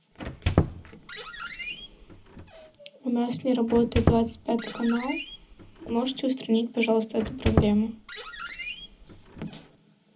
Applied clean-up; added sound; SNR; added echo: none; Squeak; 3 dB; reverberation time 0.4 s.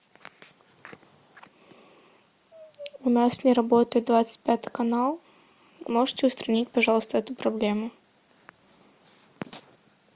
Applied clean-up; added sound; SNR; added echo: none; none; none; none.